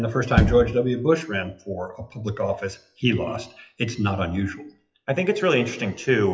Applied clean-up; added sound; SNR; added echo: classical method WPE with log-MMSE.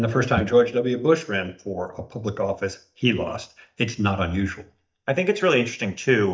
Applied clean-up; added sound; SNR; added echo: neural mask model DeepFilterNet 3.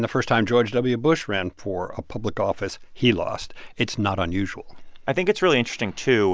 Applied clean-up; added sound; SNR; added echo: none; none; none; none.